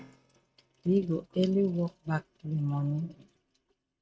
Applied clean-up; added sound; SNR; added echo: neural mask model RNNoise.